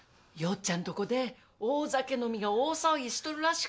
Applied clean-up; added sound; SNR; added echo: none; none; none; none.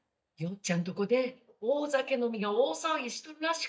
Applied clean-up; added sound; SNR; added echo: neural mask model DeepFilterNet 3.